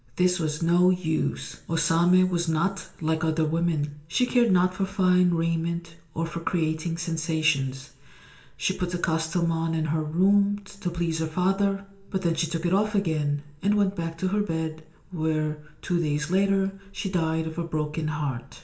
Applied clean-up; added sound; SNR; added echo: none; none; none; reverberation time 0.5 s.